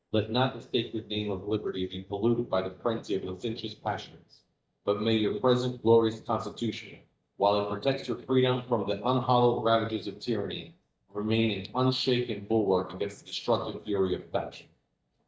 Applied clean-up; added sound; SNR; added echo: neural mask model DeepFilterNet 3.